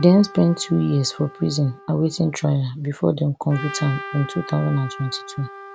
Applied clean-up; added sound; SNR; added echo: none; Trumpet; 16 dB; none.